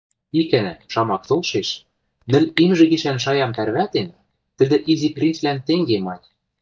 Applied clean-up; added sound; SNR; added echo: neural mask model DeepFilterNet 3.